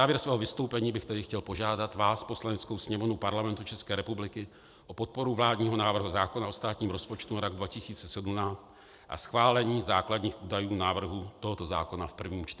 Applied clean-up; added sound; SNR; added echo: none; none; none; none.